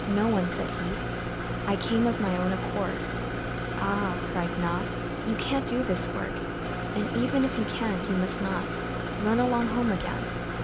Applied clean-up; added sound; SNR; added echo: none; Chime + Idling; -3 dB; none.